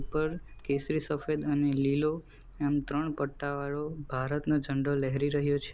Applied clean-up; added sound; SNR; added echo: none; Engine starting / Car; 15 dB; none.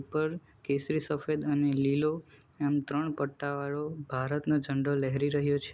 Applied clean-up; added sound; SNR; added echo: none; none; none; none.